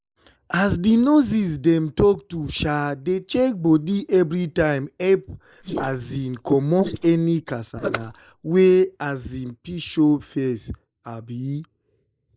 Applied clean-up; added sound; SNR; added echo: neural mask model Resemble Enhance denoiser.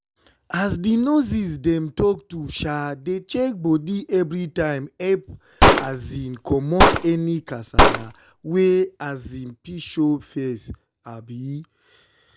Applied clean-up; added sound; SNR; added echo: none; Gunshot, gunfire; -4 dB; none.